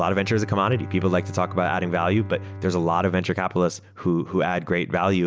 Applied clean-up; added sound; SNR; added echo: none; Bowed string instrument; 14 dB; none.